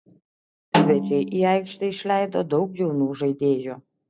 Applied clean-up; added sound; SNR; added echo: none; Snare drum; 2 dB; none.